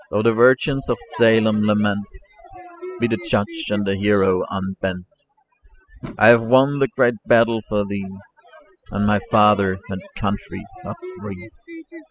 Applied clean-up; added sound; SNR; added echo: classical method spectral subtraction.